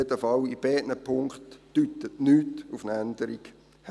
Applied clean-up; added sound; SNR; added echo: none; none; none; none.